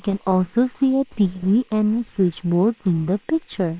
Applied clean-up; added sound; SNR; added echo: neural separator model SepFormer WHAM!.